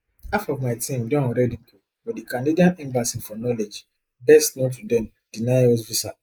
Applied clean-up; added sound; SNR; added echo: neural mask model Resemble Enhance denoiser.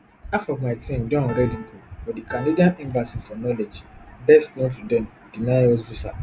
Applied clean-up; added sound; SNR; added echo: none; Piano; 13 dB; none.